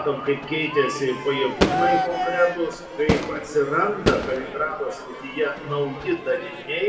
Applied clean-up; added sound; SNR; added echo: none; Crowd / Fireworks; 4 dB; reverberation time 2.3 s.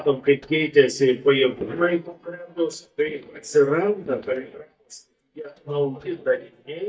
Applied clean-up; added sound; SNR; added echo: neural mask model DeepFilterNet 3.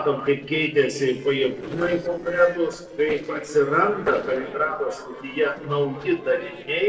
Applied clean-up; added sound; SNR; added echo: neural separator model SepFormer DNS4.